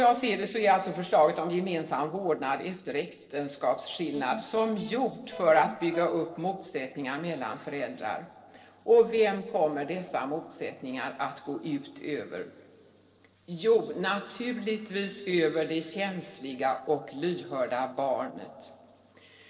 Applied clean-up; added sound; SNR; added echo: neural separator model SepFormer DNS4.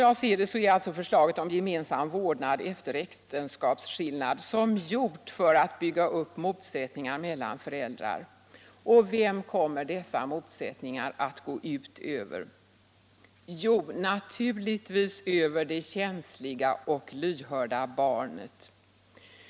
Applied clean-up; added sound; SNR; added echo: none; none; none; none.